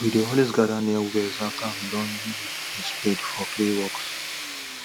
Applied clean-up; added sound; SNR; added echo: none; Tools; 7 dB; none.